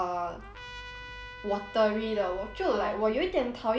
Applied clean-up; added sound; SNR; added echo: none; Trumpet; 16 dB; none.